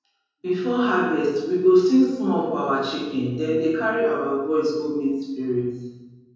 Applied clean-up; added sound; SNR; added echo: none; none; none; reverberation time 1.3 s.